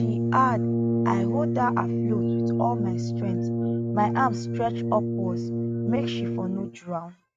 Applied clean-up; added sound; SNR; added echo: neural mask model RNNoise.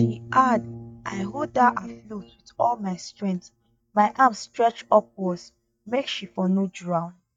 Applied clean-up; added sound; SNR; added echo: neural mask model DeepFilterNet 3.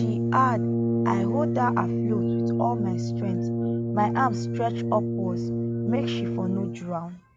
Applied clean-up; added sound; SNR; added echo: none; Brass instrument; -3 dB; none.